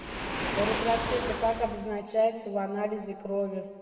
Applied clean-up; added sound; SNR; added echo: none; Waves, surf; 5 dB; reverberation time 1.6 s.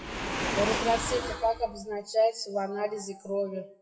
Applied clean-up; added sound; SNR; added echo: classical method WPE with log-MMSE.